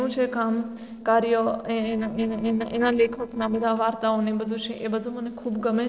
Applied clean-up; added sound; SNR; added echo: neural separator model SepFormer DNS4.